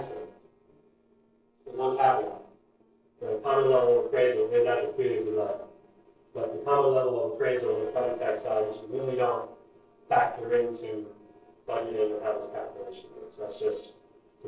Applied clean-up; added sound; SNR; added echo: neural separator model SepFormer DNS4.